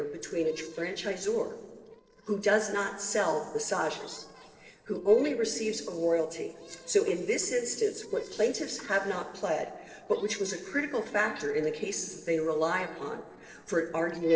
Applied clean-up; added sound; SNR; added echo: neural separator model SepFormer DNS4.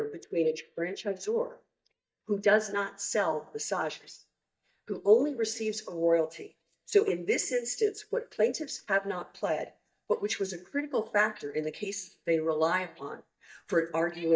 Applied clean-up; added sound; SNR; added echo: neural mask model DeepFilterNet 3.